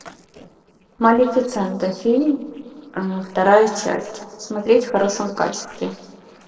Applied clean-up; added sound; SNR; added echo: neural separator model SepFormer DNS4.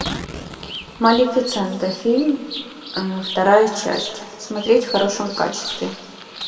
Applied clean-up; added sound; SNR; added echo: none; Bird vocalization, bird call, bird song; 13 dB; reverberation time 1.7 s.